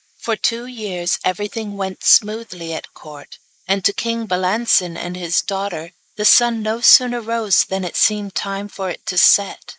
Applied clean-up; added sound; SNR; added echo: neural mask model Resemble Enhance denoiser.